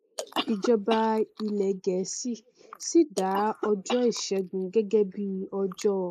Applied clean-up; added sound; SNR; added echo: neural mask model Resemble Enhance denoiser.